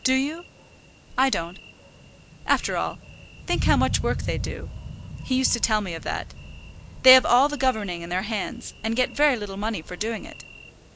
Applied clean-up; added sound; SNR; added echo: none; Thunder; 9 dB; none.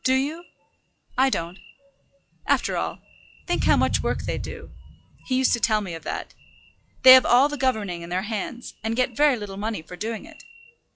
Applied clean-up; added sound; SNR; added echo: classical method log-MMSE.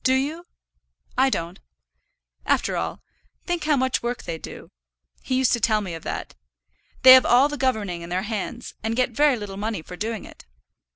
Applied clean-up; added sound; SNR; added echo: none; none; none; none.